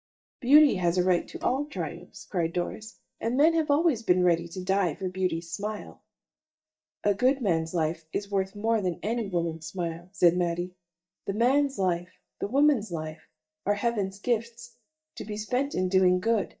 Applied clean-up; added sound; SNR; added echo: neural mask model DeepFilterNet 3.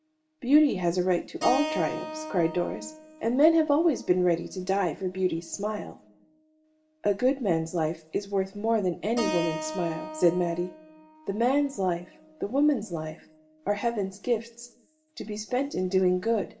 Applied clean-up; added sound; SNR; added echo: none; Keyboard (musical); 13 dB; reverberation time 0.4 s.